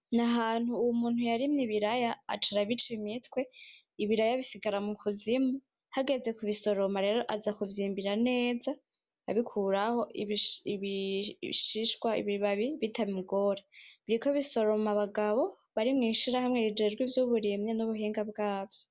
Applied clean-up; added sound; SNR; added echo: none; none; none; none.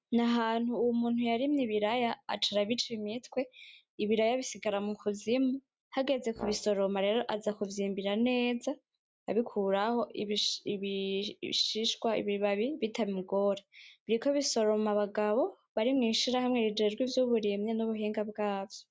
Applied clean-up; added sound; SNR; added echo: neural mask model RNNoise.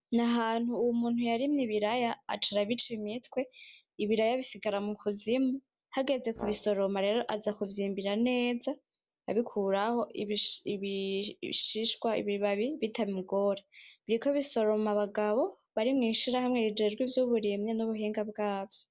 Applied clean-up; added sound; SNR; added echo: neural separator model SepFormer DNS4.